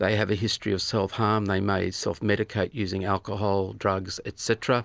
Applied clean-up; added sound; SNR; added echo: none; none; none; none.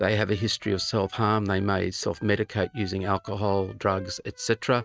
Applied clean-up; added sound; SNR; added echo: neural mask model RNNoise.